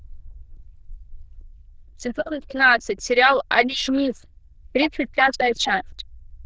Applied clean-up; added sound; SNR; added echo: neural diffusion model UNIVERSE++.